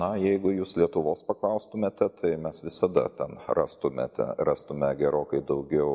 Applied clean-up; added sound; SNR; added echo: none; none; none; none.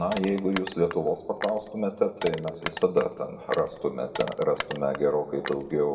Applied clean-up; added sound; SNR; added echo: none; Crushing; 12 dB; reverberation time 1.3 s.